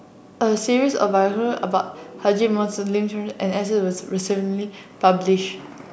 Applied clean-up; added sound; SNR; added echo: none; none; none; none.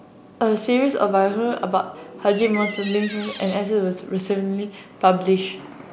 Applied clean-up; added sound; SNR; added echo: none; Door; 7 dB; none.